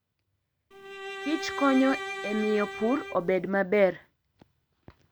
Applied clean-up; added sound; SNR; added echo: none; Bowed string instrument; 8 dB; none.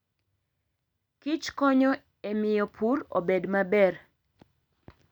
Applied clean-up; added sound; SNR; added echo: none; none; none; none.